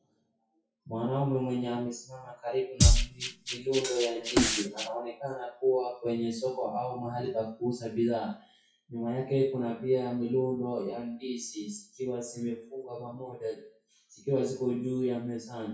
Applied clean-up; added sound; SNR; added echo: classical method WPE with log-MMSE.